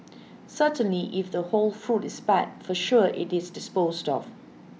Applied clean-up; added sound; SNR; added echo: none; none; none; none.